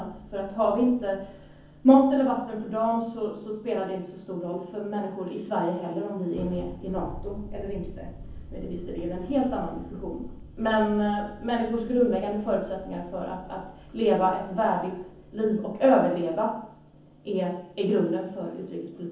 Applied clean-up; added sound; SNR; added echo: none; Thunder; 17 dB; reverberation time 0.7 s.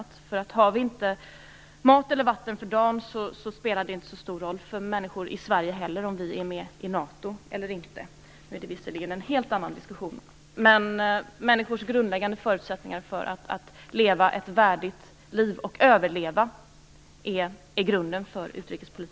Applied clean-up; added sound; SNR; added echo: none; none; none; none.